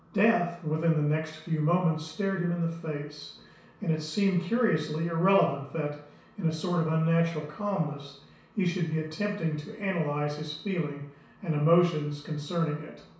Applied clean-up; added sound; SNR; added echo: none; none; none; reverberation time 0.6 s.